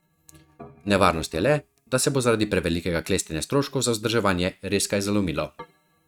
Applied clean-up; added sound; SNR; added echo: neural mask model RNNoise.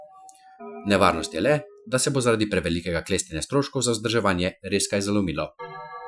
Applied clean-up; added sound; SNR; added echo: classical method Wiener filter.